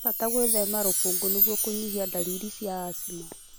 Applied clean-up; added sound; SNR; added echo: none; Chime; -3 dB; none.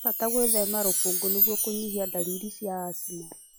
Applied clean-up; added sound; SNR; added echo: classical method log-MMSE.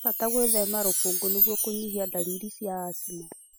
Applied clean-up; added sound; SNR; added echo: classical method spectral subtraction.